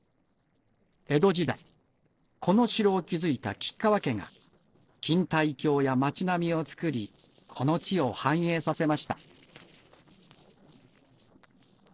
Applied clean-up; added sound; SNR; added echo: neural separator model SepFormer DNS4.